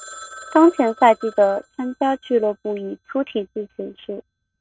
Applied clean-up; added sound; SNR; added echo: neural mask model RNNoise.